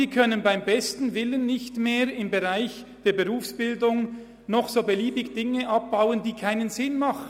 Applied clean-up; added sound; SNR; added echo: none; none; none; none.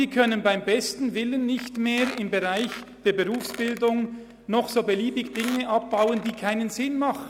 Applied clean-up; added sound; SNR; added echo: none; Squeak; 18 dB; none.